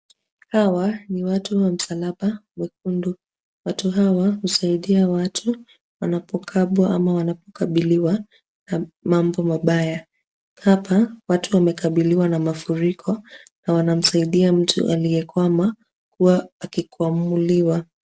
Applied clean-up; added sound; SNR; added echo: none; none; none; none.